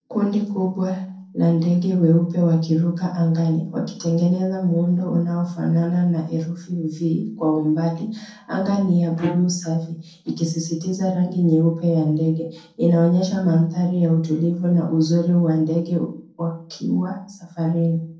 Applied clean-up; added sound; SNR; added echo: neural separator model SepFormer DNS4.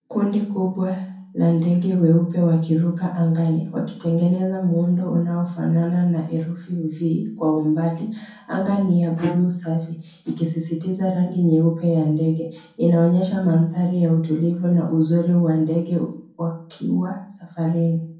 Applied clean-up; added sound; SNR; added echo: none; Bowed string instrument; 13 dB; reverberation time 0.5 s.